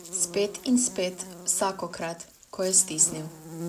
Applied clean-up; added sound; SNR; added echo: none; Buzz; 14 dB; none.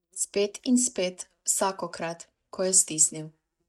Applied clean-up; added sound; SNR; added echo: neural mask model DeepFilterNet 3.